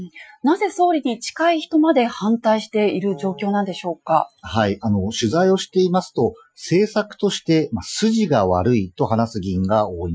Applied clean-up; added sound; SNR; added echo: classical method Wiener filter.